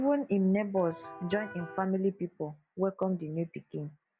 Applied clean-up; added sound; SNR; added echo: none; Electric guitar; 13 dB; none.